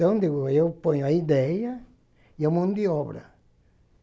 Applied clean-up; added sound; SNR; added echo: none; none; none; none.